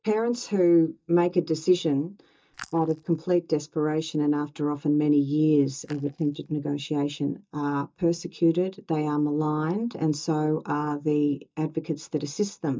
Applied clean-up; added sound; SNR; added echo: neural mask model DeepFilterNet 3.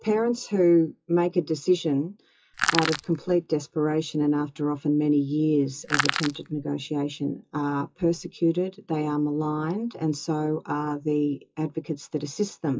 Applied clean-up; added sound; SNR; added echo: classical method WPE with log-MMSE.